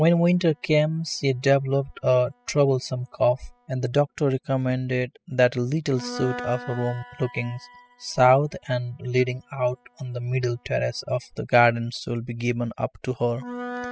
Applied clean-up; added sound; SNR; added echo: classical method spectral subtraction.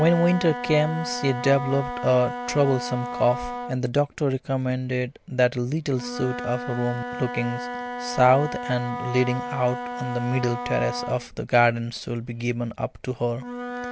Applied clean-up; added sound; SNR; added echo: none; Wind instrument, woodwind instrument; 9 dB; none.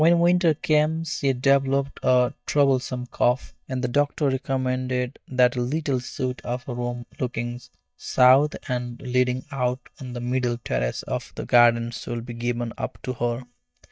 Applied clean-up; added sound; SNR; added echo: neural mask model DeepFilterNet 3.